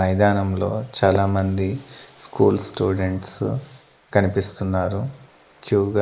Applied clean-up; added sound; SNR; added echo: neural mask model Resemble Enhance denoiser.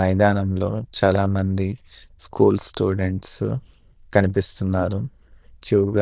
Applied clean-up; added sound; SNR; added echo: neural diffusion model UNIVERSE++.